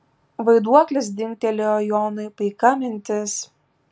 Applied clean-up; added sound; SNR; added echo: none; none; none; none.